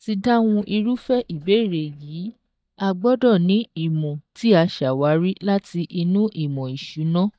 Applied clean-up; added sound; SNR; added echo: neural mask model DeepFilterNet 3.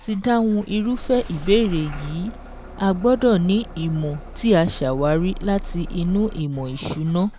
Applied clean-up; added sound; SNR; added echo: none; Engine starting / Bus; 12 dB; none.